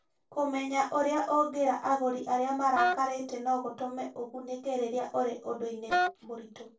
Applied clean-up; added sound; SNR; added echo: neural separator model SepFormer DNS4.